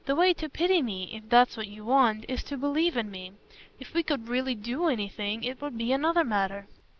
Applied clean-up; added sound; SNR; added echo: none; none; none; none.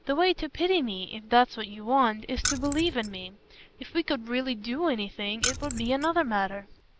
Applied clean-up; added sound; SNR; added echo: none; Keys jangling; 6 dB; none.